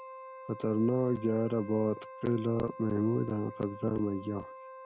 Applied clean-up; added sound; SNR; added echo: none; Wind instrument, woodwind instrument; 15 dB; none.